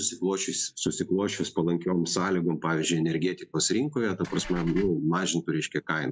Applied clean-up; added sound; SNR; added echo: classical method log-MMSE.